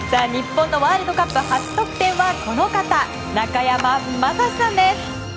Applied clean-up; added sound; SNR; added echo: none; Clapping + Fart; 18 dB; none.